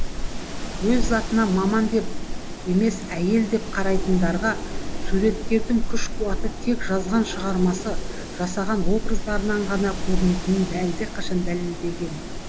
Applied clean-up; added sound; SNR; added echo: none; Wind; 1 dB; none.